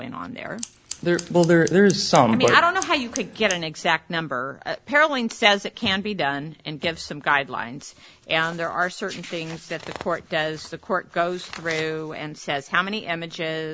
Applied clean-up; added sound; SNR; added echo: none; Scissors; 14 dB; none.